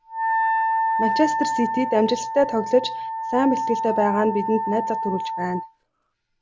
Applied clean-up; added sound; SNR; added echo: none; Wind instrument, woodwind instrument; 1 dB; none.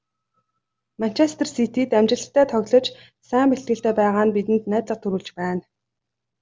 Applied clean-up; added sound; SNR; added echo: none; none; none; none.